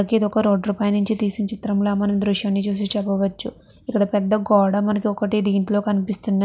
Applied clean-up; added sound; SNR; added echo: none; none; none; none.